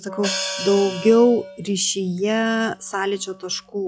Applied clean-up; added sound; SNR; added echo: classical method log-MMSE.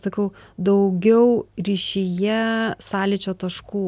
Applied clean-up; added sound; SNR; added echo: none; none; none; none.